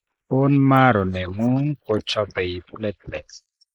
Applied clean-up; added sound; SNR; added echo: neural mask model Resemble Enhance denoiser.